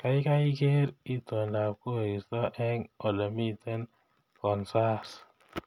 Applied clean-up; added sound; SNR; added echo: none; none; none; none.